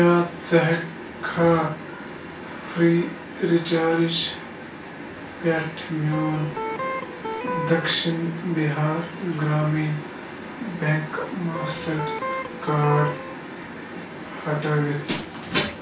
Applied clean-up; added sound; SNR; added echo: none; Electric guitar; 6 dB; reverberation time 0.3 s.